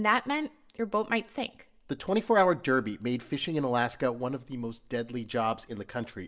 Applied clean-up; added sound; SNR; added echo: none; none; none; reverberation time 0.4 s.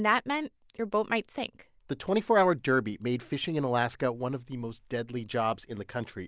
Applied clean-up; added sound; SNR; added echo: none; none; none; none.